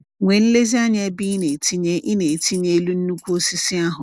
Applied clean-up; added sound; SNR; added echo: neural mask model Resemble Enhance denoiser.